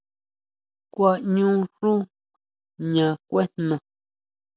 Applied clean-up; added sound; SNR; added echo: none; none; none; none.